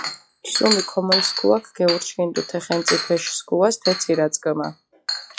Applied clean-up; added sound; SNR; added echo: classical method log-MMSE.